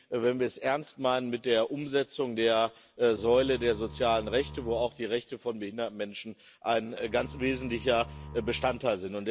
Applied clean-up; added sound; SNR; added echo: none; Bowed string instrument; 15 dB; none.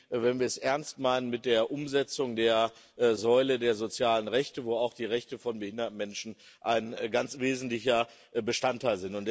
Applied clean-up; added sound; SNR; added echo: none; none; none; none.